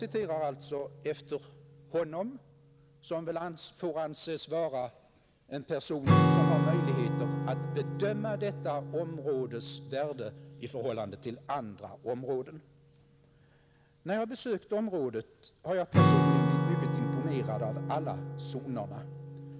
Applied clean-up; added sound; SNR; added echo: none; Acoustic guitar / Strum; -3 dB; none.